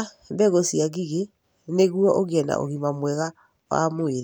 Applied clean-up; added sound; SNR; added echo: none; none; none; none.